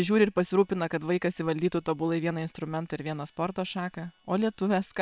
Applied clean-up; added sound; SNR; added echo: neural separator model SepFormer WHAM!.